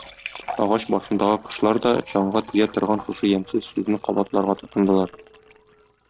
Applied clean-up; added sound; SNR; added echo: neural separator model SepFormer DNS4.